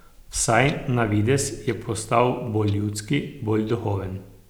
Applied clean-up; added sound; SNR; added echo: none; Clock; 20 dB; none.